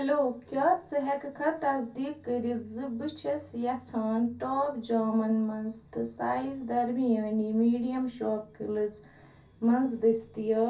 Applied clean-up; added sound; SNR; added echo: none; none; none; reverberation time 0.3 s.